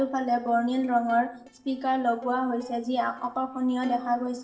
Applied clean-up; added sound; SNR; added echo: neural separator model SepFormer DNS4.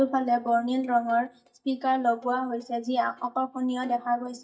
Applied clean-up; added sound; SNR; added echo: neural mask model DeepFilterNet 3.